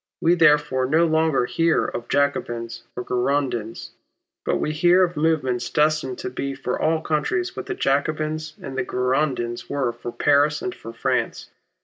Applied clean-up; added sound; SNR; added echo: none; none; none; none.